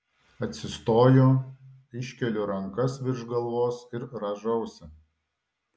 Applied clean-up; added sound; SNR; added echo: none; none; none; none.